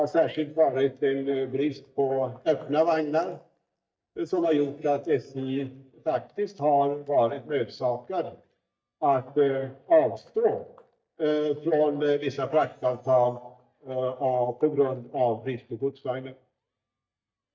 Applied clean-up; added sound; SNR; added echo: neural mask model DeepFilterNet 3.